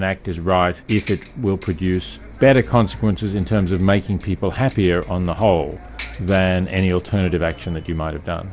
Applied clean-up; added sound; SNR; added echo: none; Bus; 18 dB; none.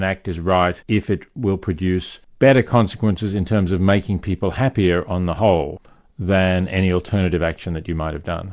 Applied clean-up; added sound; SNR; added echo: none; none; none; none.